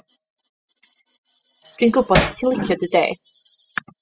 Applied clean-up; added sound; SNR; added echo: classical method spectral subtraction.